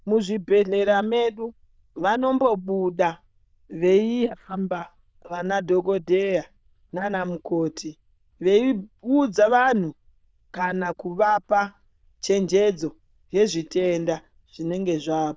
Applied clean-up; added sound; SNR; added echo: neural diffusion model UNIVERSE++.